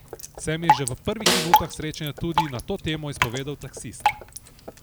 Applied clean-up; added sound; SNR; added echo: none; Drip + Snare drum; -5 dB; none.